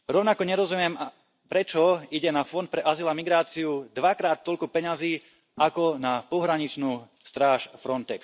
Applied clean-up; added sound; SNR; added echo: none; none; none; none.